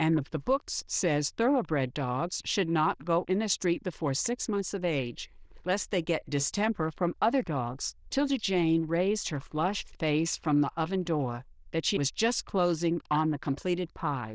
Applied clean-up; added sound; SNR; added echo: neural diffusion model UNIVERSE++.